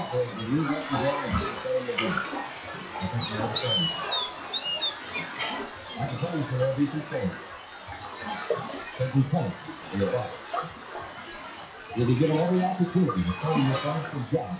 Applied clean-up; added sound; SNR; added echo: classical method WPE with log-MMSE.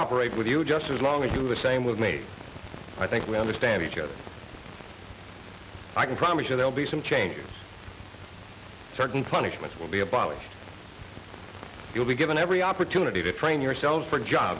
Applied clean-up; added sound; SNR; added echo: none; none; none; none.